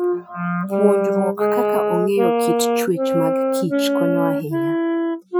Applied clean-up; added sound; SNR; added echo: classical method Wiener filter.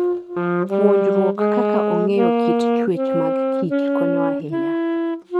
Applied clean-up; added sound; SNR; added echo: neural mask model RNNoise.